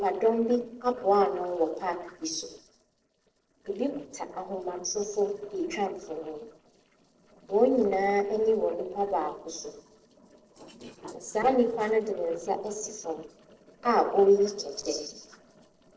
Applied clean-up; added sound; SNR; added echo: neural separator model SepFormer DNS4.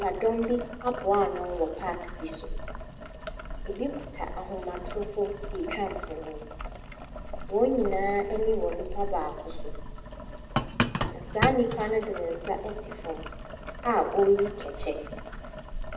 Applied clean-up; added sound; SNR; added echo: none; Boiling; 5 dB; reverberation time 0.9 s.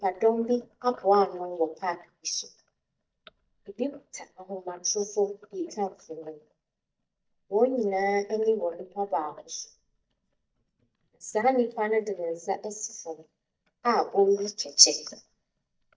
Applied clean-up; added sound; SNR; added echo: neural mask model DeepFilterNet 3.